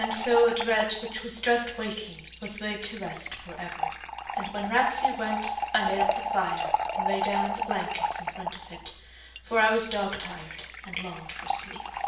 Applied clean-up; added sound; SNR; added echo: none; Fill (with liquid) / Trickle, dribble; 3 dB; reverberation time 0.6 s.